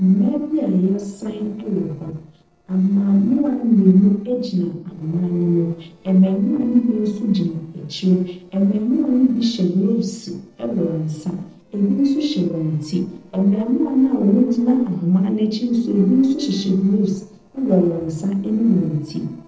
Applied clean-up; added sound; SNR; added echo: neural separator model SepFormer DNS4.